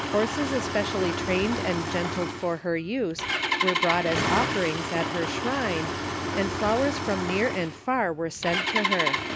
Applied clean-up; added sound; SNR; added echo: none; Engine starting; 1 dB; none.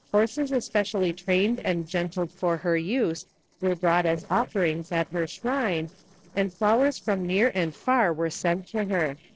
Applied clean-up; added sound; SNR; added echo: neural separator model SepFormer DNS4.